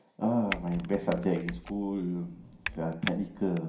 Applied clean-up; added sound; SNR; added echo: none; Typing; 10 dB; reverberation time 0.5 s.